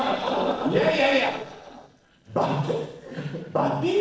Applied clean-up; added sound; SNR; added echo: neural separator model SepFormer DNS4.